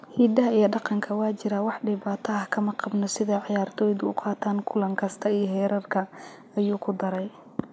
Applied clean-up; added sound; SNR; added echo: none; none; none; none.